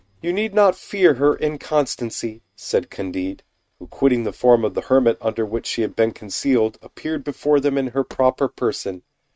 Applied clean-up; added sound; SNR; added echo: neural mask model RNNoise.